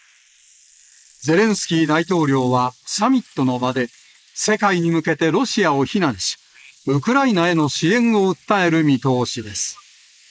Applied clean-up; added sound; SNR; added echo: neural mask model Resemble Enhance denoiser.